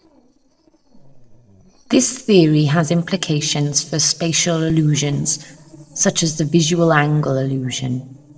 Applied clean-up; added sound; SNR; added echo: neural separator model SepFormer DNS4.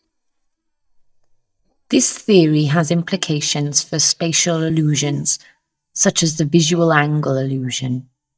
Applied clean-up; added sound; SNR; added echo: neural mask model DeepFilterNet 3.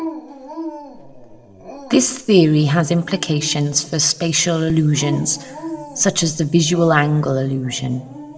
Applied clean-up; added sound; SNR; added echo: none; Dog; 15 dB; reverberation time 1.3 s.